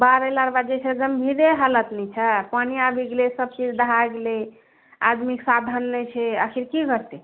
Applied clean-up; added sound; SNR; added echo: none; none; none; none.